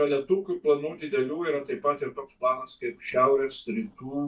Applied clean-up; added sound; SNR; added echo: neural mask model DeepFilterNet 3.